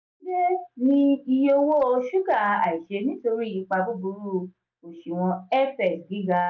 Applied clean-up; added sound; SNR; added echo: none; none; none; none.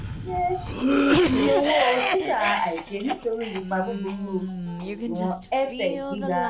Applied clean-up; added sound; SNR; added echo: none; Cough; 2 dB; none.